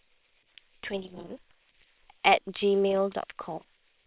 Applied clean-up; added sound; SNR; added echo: neural separator model SepFormer WHAM!.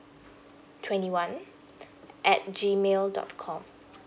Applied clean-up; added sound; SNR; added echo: none; none; none; none.